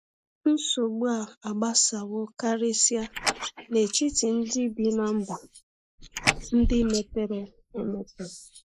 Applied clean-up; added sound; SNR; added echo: neural mask model Resemble Enhance denoiser.